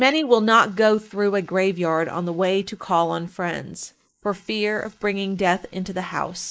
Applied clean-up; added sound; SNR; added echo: neural mask model Resemble Enhance denoiser.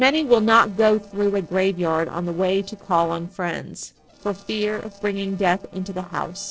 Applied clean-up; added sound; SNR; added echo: neural separator model SepFormer DNS4.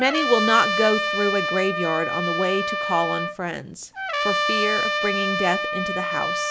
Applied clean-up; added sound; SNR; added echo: none; Trumpet; 0 dB; none.